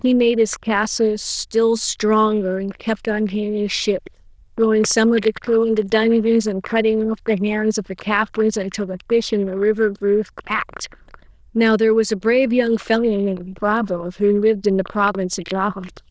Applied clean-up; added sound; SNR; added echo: neural diffusion model UNIVERSE++.